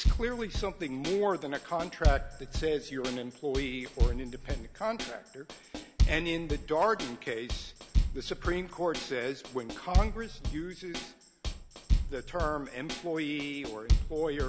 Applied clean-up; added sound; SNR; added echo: none; Bass drum / Snare drum / Drum kit; -2 dB; none.